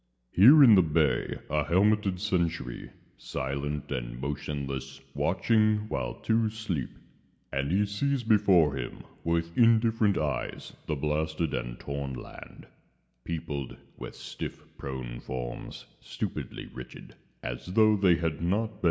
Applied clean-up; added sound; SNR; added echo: none; none; none; none.